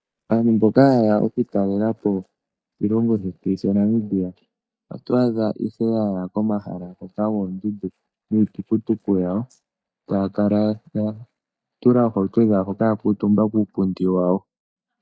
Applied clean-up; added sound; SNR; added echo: neural mask model DeepFilterNet 3.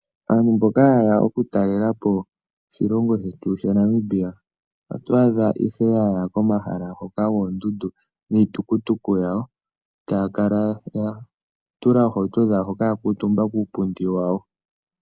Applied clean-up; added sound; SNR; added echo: none; none; none; none.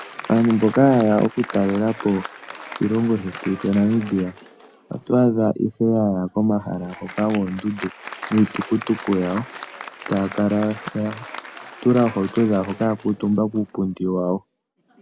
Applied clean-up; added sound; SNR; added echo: none; Applause; 16 dB; none.